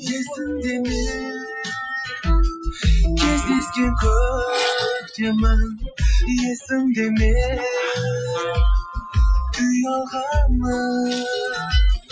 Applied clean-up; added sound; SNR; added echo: classical method Wiener filter.